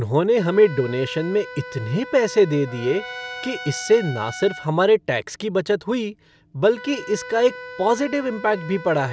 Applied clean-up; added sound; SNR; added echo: none; Wind instrument, woodwind instrument + Trumpet; 15 dB; none.